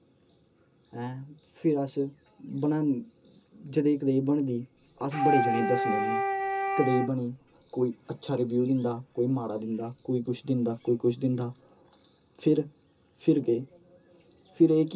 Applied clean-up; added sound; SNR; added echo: none; Wind instrument, woodwind instrument; 0 dB; reverberation time 0.2 s.